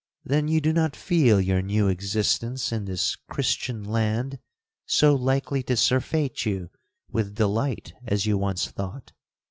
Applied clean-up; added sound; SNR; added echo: none; none; none; none.